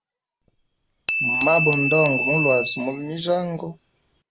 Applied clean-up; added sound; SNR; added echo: none; Glass / Bell; 2 dB; none.